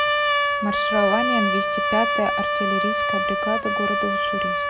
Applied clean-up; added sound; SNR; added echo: none; Trumpet; -5 dB; none.